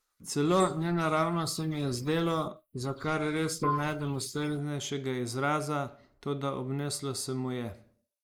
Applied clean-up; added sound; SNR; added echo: neural mask model Resemble Enhance denoiser.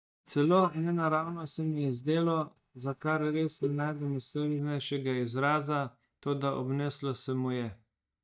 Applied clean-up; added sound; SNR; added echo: neural mask model DeepFilterNet 3.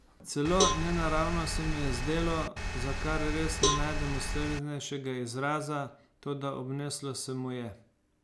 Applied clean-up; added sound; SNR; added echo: none; Cowbell + Engine; -1 dB; none.